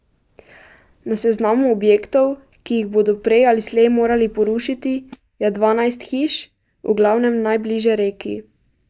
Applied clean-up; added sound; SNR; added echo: neural mask model DeepFilterNet 3.